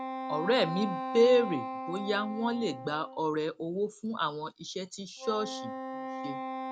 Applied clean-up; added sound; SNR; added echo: none; Wind instrument, woodwind instrument; 8 dB; none.